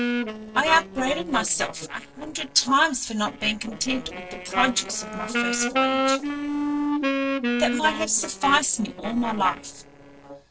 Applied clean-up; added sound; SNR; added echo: neural separator model SepFormer DNS4.